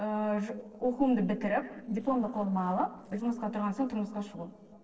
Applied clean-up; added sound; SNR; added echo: neural separator model SepFormer DNS4.